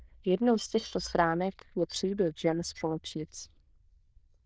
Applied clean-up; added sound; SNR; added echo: neural diffusion model UNIVERSE++.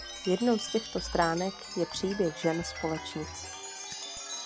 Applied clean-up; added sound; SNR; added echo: none; Chime; 9 dB; none.